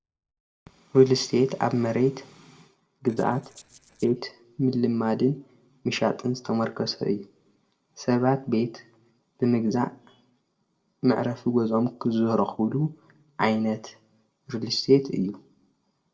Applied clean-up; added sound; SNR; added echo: neural separator model SepFormer DNS4.